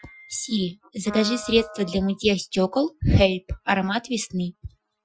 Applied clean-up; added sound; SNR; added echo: classical method Wiener filter.